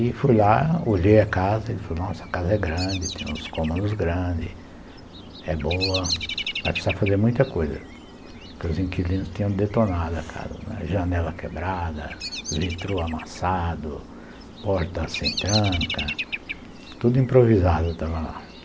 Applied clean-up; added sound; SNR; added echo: none; Bird vocalization, bird call, bird song; 12 dB; none.